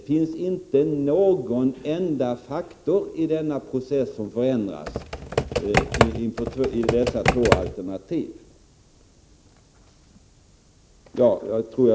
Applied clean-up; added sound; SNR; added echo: none; Computer keyboard; -1 dB; none.